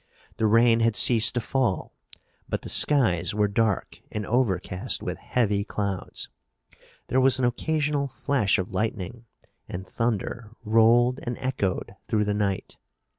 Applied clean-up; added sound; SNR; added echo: none; none; none; none.